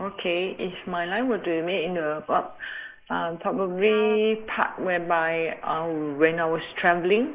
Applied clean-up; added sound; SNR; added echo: neural mask model Resemble Enhance denoiser.